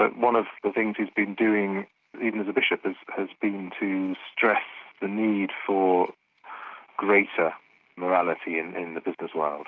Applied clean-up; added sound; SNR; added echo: none; none; none; none.